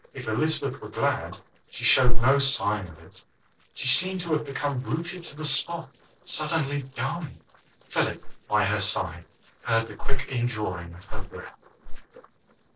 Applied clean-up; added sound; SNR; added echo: neural separator model SepFormer DNS4.